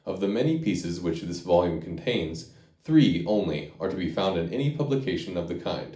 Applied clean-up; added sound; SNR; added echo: none; none; none; reverberation time 0.4 s.